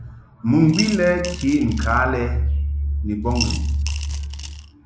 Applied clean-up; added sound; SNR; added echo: none; Coin (dropping) / Glass; 13 dB; none.